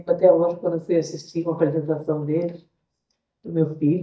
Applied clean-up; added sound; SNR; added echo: neural mask model DeepFilterNet 3.